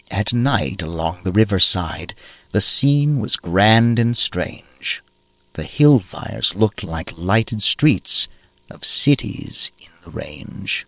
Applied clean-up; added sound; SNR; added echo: neural separator model SepFormer WHAM!.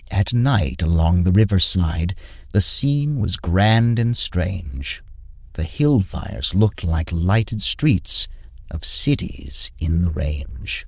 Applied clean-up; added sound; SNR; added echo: neural diffusion model UNIVERSE++.